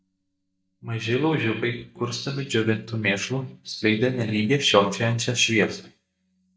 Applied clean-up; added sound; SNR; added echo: neural mask model DeepFilterNet 3.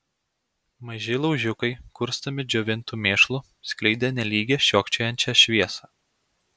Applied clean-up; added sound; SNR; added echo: none; none; none; none.